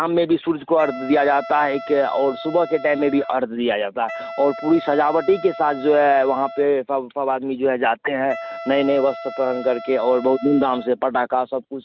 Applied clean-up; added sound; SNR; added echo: none; Wind instrument, woodwind instrument; 14 dB; none.